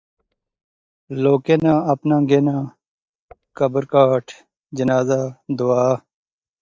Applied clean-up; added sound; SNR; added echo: neural mask model DeepFilterNet 3.